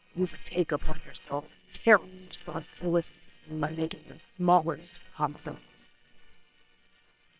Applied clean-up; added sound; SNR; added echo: neural separator model SepFormer WHAM!.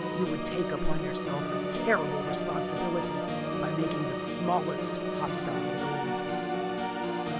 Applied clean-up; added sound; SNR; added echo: none; Organ; -2 dB; none.